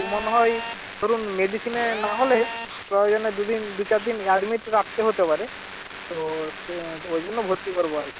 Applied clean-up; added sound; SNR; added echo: none; Telephone; 10 dB; none.